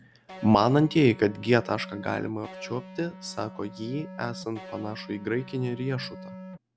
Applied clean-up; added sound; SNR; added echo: none; Electric guitar; 16 dB; none.